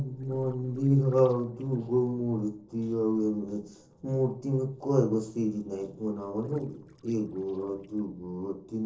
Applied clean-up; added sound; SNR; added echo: neural separator model SepFormer DNS4.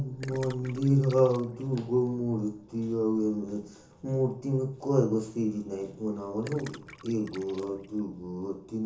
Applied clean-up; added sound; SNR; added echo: none; Gurgling; 19 dB; reverberation time 0.7 s.